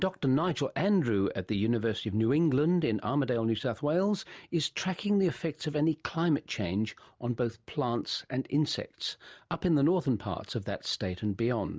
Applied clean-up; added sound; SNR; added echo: none; none; none; none.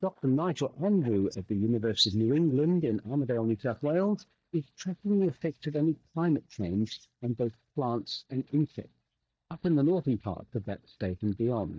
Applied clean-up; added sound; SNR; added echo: neural mask model DeepFilterNet 3.